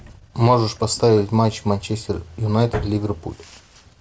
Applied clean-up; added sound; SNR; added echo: none; Drawer open or close; 15 dB; none.